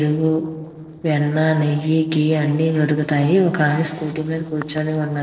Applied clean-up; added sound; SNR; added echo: neural separator model SepFormer DNS4.